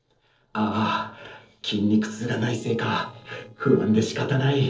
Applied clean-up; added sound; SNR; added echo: neural separator model SepFormer DNS4.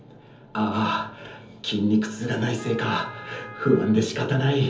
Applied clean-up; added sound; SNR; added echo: none; Wind instrument, woodwind instrument; 19 dB; reverberation time 0.7 s.